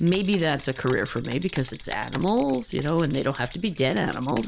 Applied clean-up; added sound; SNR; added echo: none; Rattle + Writing; 17 dB; none.